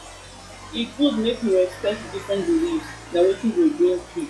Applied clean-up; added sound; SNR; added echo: classical method log-MMSE.